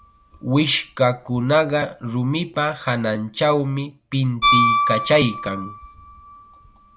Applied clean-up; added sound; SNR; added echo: none; Piano; 5 dB; none.